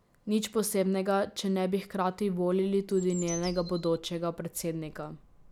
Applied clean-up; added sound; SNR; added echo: none; Bird; 13 dB; none.